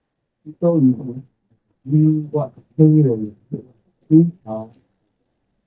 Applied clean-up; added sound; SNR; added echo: neural mask model DeepFilterNet 3.